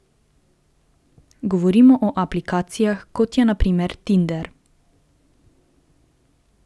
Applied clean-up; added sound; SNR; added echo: none; none; none; none.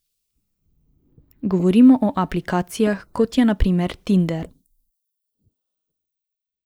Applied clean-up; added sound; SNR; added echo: neural mask model Resemble Enhance denoiser.